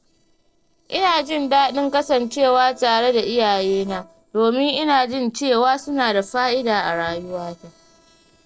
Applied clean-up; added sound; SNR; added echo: neural separator model SepFormer DNS4.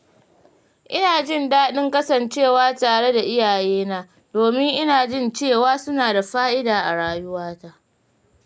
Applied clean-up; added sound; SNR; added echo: none; none; none; none.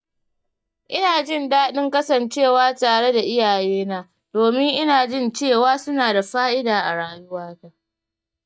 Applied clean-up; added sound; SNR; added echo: neural mask model DeepFilterNet 3.